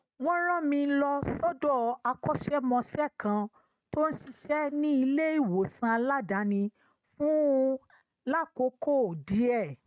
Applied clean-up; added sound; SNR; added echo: neural mask model RNNoise.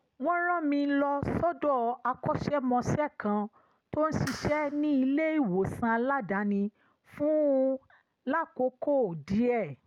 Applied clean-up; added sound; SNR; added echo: none; Clapping; 18 dB; none.